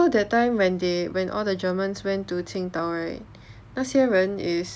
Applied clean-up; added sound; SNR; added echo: none; none; none; none.